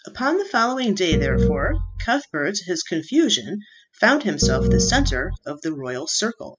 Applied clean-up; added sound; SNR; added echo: classical method spectral subtraction.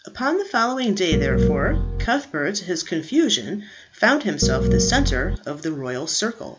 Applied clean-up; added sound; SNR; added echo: none; Piano; -3 dB; none.